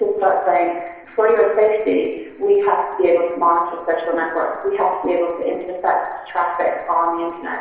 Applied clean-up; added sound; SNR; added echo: neural separator model SepFormer DNS4.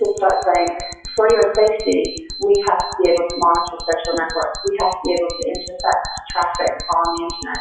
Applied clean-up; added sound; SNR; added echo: classical method WPE with log-MMSE.